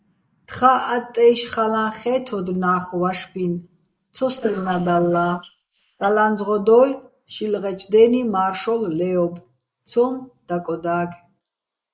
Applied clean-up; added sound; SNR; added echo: neural mask model Resemble Enhance denoiser.